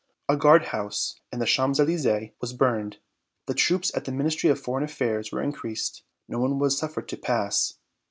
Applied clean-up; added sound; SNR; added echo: none; none; none; none.